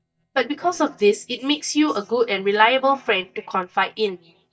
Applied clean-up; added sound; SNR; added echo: neural mask model DeepFilterNet 3.